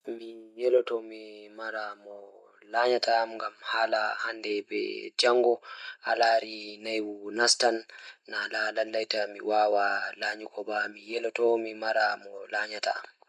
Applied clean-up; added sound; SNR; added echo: none; none; none; none.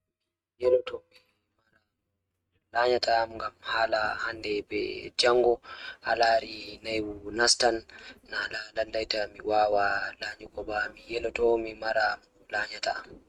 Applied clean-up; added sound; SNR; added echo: neural mask model RNNoise.